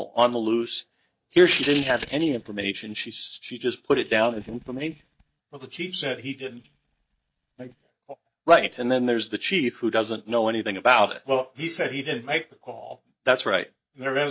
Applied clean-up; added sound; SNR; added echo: neural mask model DeepFilterNet 3.